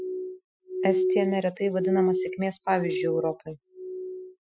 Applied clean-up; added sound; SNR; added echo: classical method Wiener filter.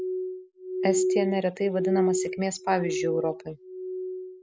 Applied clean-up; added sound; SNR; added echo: none; Glass; 0 dB; none.